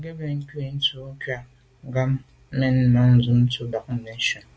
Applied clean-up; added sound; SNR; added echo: none; none; none; none.